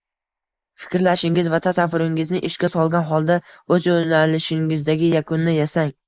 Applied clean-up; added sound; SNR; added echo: neural mask model Resemble Enhance denoiser.